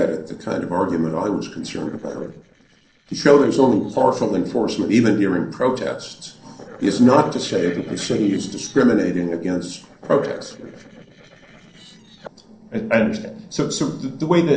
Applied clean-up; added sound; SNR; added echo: neural separator model SepFormer DNS4.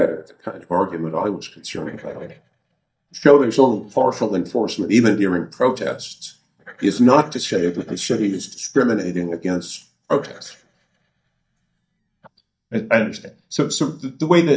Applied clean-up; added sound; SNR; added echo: neural mask model DeepFilterNet 3.